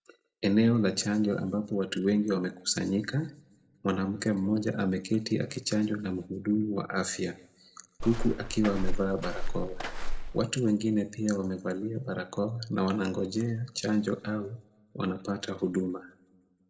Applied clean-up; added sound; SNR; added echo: none; Walk, footsteps; -1 dB; reverberation time 0.5 s.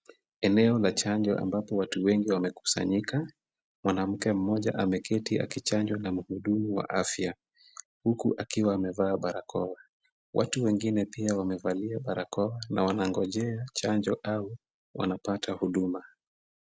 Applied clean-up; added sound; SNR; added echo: none; none; none; none.